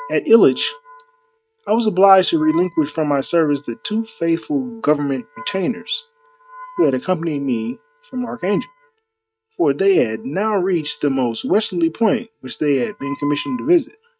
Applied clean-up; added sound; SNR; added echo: neural mask model RNNoise.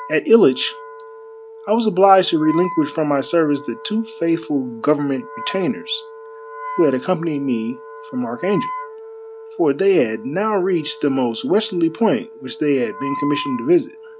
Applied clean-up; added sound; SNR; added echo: none; Wind instrument, woodwind instrument; 14 dB; none.